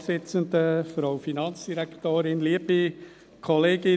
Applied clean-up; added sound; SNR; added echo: none; none; none; none.